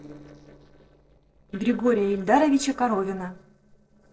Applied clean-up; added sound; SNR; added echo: neural separator model SepFormer DNS4.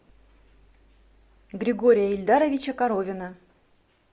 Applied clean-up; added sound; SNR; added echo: none; none; none; none.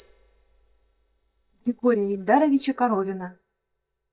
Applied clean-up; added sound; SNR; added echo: neural mask model DeepFilterNet 3.